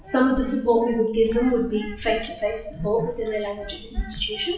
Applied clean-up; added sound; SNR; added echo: classical method WPE with log-MMSE.